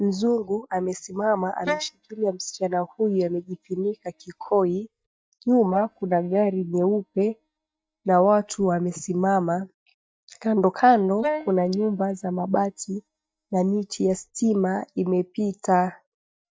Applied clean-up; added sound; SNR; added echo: neural mask model DeepFilterNet 3.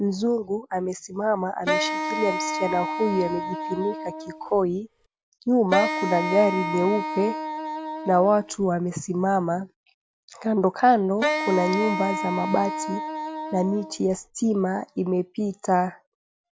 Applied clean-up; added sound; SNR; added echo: none; Wind instrument, woodwind instrument; 4 dB; none.